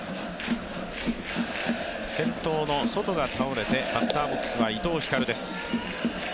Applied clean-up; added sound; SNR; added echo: none; none; none; none.